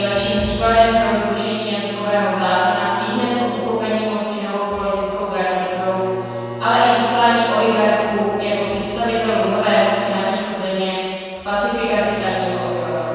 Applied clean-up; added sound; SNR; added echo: none; Bowed string instrument; 15 dB; reverberation time 2.1 s.